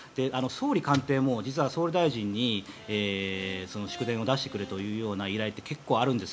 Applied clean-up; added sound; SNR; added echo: none; Brass instrument; 19 dB; none.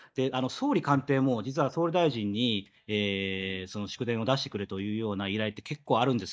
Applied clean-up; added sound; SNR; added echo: neural mask model DeepFilterNet 3.